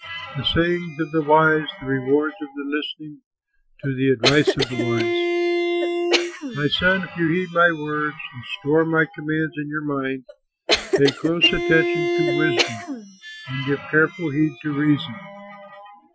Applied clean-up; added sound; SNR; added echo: classical method Wiener filter.